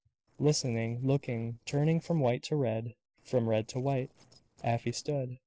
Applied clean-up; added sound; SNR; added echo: neural separator model SepFormer DNS4.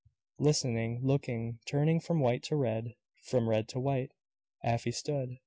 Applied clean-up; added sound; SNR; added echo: none; none; none; none.